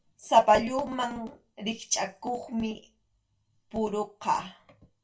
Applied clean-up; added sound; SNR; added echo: none; none; none; reverberation time 0.2 s.